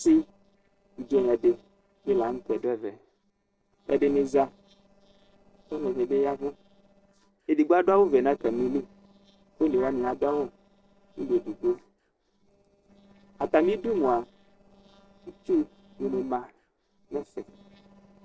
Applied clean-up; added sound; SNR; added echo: neural separator model SepFormer DNS4.